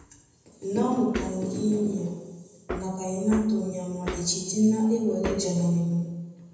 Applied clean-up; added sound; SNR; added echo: none; Hammer; 13 dB; reverberation time 1.1 s.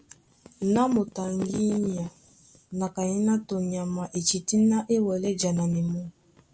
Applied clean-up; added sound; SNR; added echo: none; none; none; none.